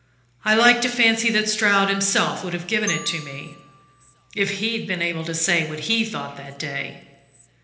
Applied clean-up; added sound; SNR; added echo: none; Glockenspiel; 17 dB; reverberation time 1.0 s.